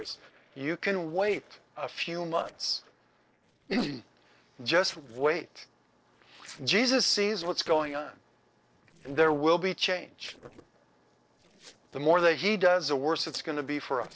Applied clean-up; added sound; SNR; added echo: neural separator model SepFormer DNS4.